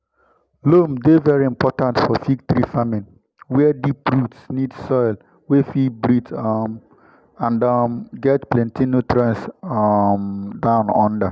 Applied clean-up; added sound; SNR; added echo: none; none; none; none.